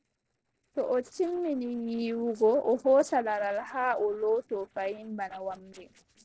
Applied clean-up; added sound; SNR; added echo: neural separator model SepFormer DNS4.